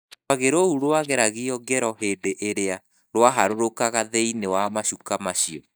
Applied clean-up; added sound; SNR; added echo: neural mask model DeepFilterNet 3.